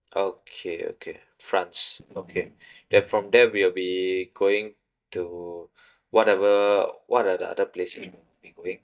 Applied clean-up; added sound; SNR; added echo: neural mask model DeepFilterNet 3.